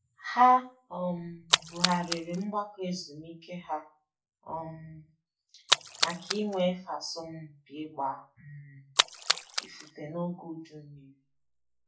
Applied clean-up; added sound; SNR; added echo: classical method WPE with log-MMSE.